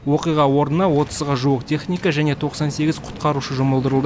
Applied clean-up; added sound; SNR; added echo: none; none; none; none.